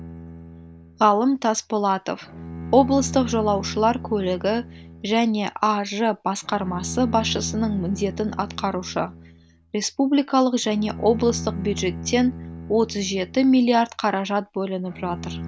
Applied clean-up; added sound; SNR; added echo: none; Bowed string instrument; 13 dB; none.